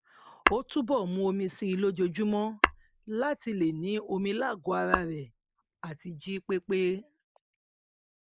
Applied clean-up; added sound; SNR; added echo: neural mask model Resemble Enhance denoiser.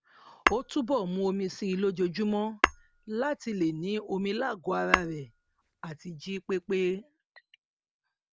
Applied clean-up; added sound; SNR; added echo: none; Tap / Hammer; 4 dB; none.